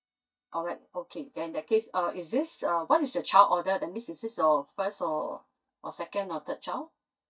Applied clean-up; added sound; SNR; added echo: neural mask model DeepFilterNet 3.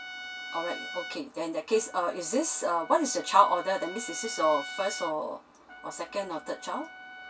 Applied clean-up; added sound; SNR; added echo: none; Trumpet; 13 dB; reverberation time 0.1 s.